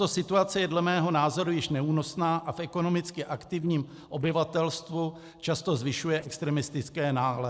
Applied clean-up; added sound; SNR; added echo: neural separator model SepFormer DNS4.